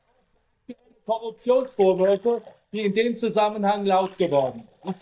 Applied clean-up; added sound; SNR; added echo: neural mask model DeepFilterNet 3.